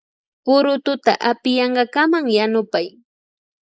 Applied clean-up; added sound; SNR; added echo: neural mask model Resemble Enhance denoiser.